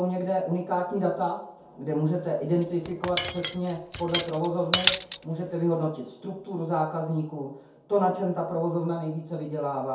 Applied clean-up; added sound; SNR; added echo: none; Cutlery, silverware; 4 dB; reverberation time 0.6 s.